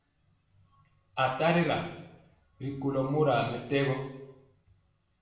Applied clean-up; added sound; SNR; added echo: none; none; none; reverberation time 0.8 s.